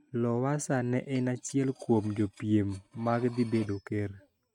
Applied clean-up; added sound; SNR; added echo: neural mask model RNNoise.